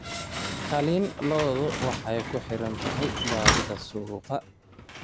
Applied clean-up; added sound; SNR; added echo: none; Slam; 1 dB; none.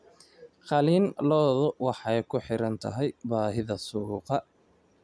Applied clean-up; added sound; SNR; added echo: none; none; none; none.